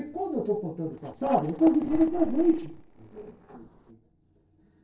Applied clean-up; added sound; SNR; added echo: neural separator model SepFormer DNS4.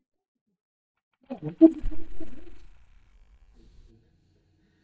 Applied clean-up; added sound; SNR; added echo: neural mask model DeepFilterNet 3.